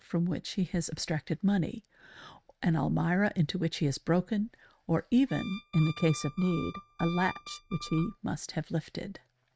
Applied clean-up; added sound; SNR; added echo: neural mask model RNNoise.